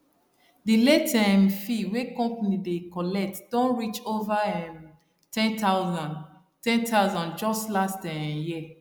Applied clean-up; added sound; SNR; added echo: none; none; none; none.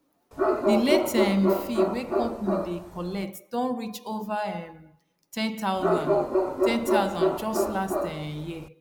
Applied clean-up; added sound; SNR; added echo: none; Bark; -3 dB; none.